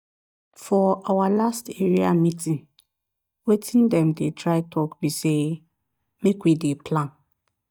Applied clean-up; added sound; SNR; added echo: neural mask model DeepFilterNet 3.